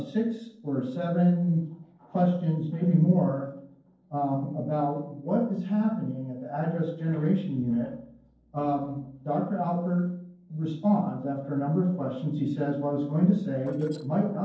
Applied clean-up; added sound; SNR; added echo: neural separator model SepFormer DNS4.